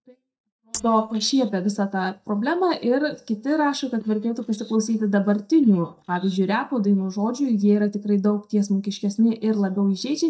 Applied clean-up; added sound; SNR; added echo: neural mask model DeepFilterNet 3.